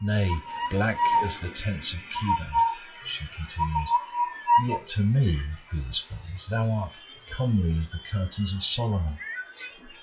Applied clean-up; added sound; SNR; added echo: classical method WPE with log-MMSE.